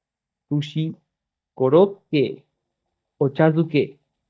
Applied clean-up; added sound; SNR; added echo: neural mask model DeepFilterNet 3.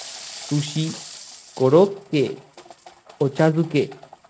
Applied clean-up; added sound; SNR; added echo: neural mask model RNNoise.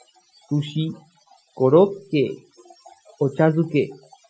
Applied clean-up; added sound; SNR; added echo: classical method Wiener filter.